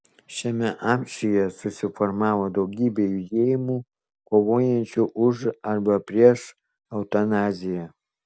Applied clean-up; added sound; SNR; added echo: none; none; none; none.